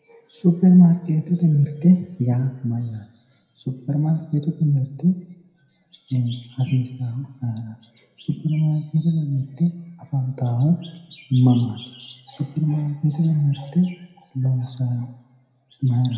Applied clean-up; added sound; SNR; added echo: none; none; none; reverberation time 0.8 s.